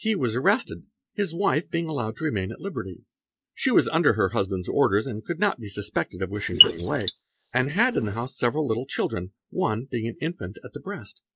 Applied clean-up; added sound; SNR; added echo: neural mask model Resemble Enhance denoiser.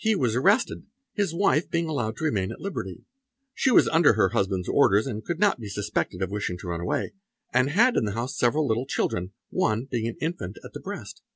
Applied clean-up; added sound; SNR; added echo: none; none; none; none.